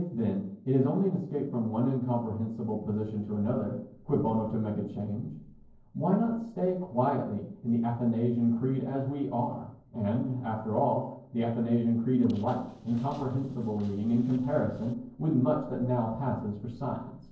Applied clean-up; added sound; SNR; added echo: neural separator model SepFormer DNS4.